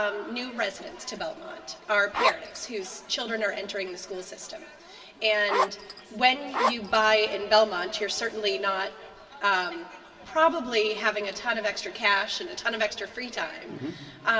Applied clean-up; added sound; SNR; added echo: none; Zipper (clothing); 0 dB; reverberation time 1.5 s.